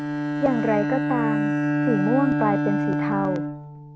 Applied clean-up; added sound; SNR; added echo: none; Bowed string instrument; -2 dB; none.